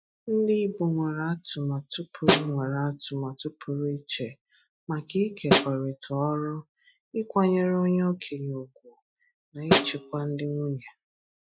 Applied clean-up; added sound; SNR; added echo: classical method Wiener filter.